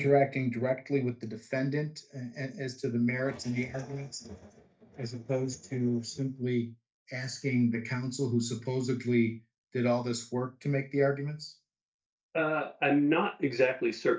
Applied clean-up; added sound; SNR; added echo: neural mask model DeepFilterNet 3.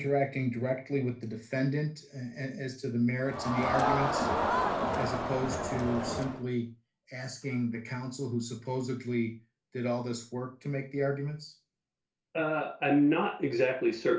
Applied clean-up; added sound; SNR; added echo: none; Crowd; -1 dB; reverberation time 0.3 s.